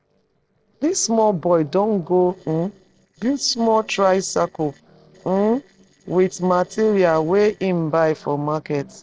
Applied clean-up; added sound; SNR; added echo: neural separator model SepFormer DNS4.